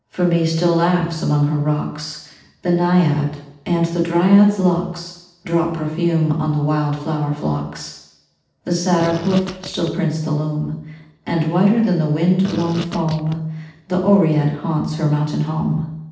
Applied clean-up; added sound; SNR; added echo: neural separator model SepFormer DNS4.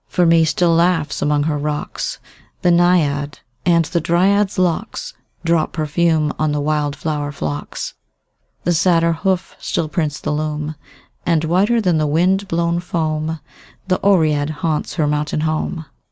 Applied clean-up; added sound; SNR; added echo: none; none; none; none.